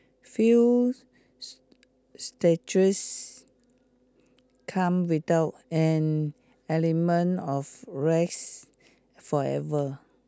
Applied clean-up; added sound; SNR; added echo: none; none; none; none.